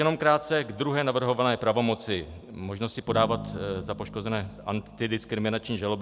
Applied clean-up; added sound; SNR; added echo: none; Bass guitar; 16 dB; none.